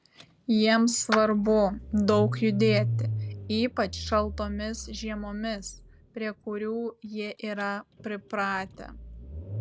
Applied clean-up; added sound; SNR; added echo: none; Clapping + Engine starting / Car; 8 dB; none.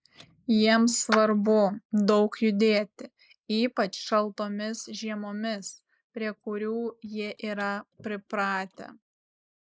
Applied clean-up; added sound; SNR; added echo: neural mask model Resemble Enhance denoiser.